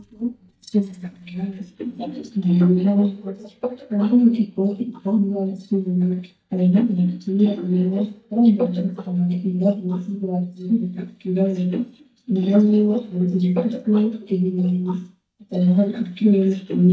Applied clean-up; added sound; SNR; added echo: neural mask model DeepFilterNet 3.